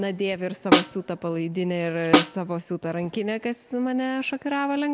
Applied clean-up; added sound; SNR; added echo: none; Snare drum; -4 dB; none.